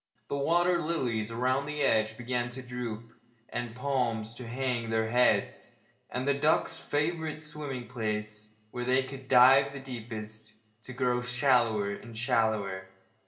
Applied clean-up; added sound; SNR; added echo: none; none; none; reverberation time 0.6 s.